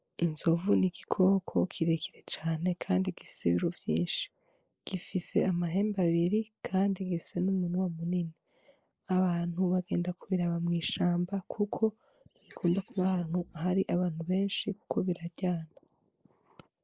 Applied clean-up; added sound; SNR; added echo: neural mask model Resemble Enhance denoiser.